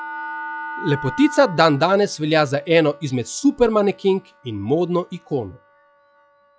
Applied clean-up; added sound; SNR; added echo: classical method log-MMSE.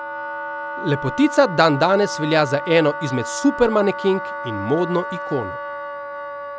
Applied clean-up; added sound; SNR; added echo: none; Wind instrument, woodwind instrument; 8 dB; none.